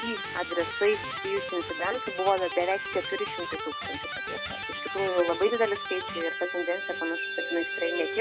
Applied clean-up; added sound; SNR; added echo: none; Electric guitar; 5 dB; none.